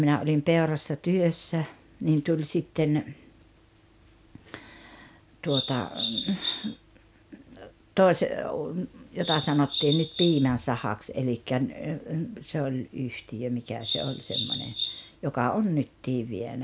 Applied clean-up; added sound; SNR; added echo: none; Bird vocalization, bird call, bird song; 4 dB; none.